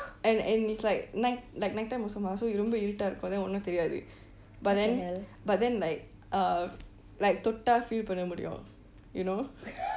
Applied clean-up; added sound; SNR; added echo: none; none; none; none.